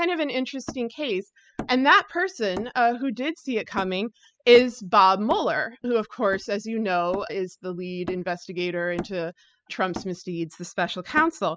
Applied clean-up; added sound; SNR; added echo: classical method spectral subtraction.